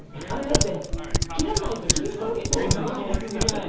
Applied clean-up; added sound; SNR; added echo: none; Typing; -3 dB; reverberation time 0.6 s.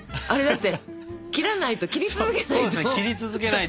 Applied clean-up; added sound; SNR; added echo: none; none; none; none.